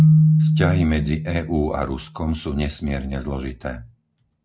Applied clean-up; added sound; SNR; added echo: none; Keyboard (musical); -3 dB; none.